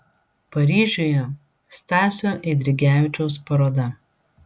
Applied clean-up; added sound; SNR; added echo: none; none; none; none.